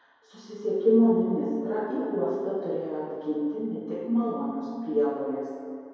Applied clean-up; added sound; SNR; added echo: none; none; none; reverberation time 2.2 s.